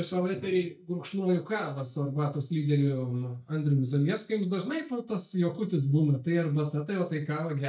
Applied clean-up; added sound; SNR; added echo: neural mask model DeepFilterNet 3.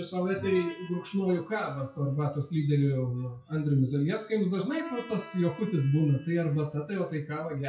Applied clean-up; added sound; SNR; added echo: classical method WPE with log-MMSE.